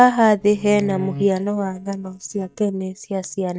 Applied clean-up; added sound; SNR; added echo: neural mask model DeepFilterNet 3.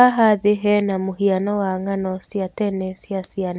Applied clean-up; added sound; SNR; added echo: none; none; none; none.